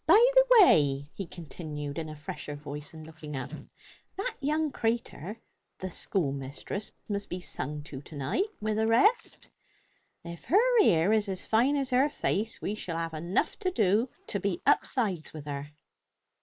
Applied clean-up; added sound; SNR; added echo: neural mask model Resemble Enhance denoiser.